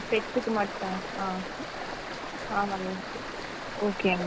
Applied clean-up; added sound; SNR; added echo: none; Stream; 4 dB; none.